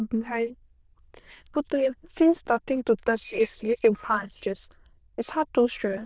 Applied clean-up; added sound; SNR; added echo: neural diffusion model UNIVERSE++.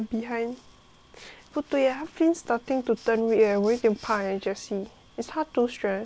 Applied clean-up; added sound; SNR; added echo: none; none; none; none.